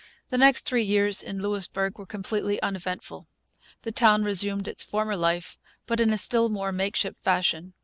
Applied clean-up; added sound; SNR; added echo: none; none; none; none.